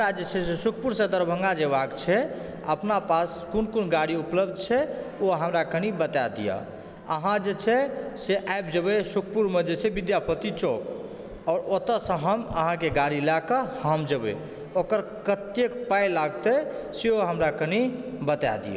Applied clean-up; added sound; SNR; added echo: none; none; none; none.